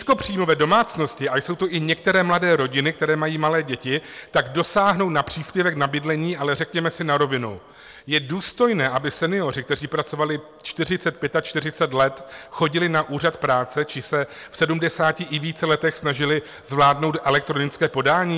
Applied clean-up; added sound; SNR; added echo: none; none; none; none.